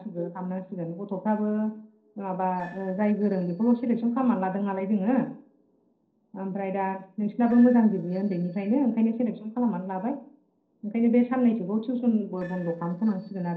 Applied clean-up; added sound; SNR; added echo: neural separator model SepFormer DNS4.